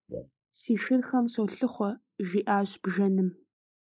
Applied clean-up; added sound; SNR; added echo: neural mask model Resemble Enhance denoiser.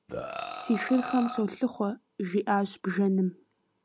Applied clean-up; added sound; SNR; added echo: none; Burping, eructation; 9 dB; none.